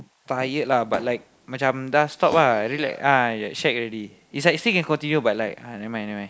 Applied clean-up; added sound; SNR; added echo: neural mask model Resemble Enhance denoiser.